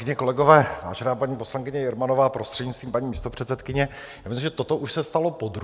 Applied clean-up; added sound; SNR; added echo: none; none; none; none.